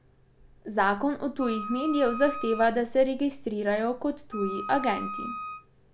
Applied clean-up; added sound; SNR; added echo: none; Wind instrument, woodwind instrument; 10 dB; none.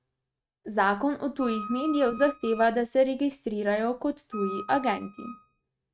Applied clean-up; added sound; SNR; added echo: neural mask model RNNoise.